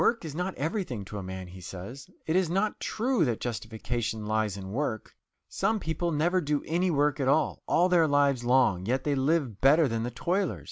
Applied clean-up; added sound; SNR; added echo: none; none; none; none.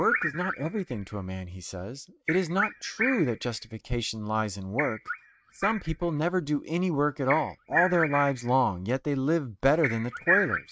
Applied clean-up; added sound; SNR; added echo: neural mask model RNNoise.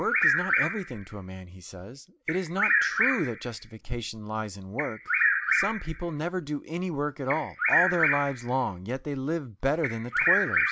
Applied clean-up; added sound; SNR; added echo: none; Bird vocalization, bird call, bird song; -2 dB; none.